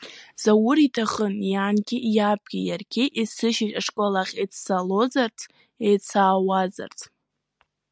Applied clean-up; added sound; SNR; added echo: none; none; none; none.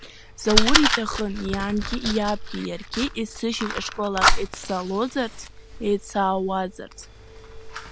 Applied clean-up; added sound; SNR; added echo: none; Fire; -1 dB; none.